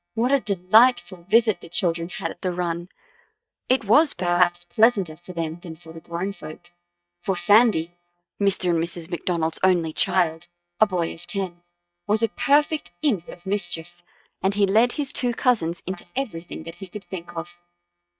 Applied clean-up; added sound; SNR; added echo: neural mask model DeepFilterNet 3.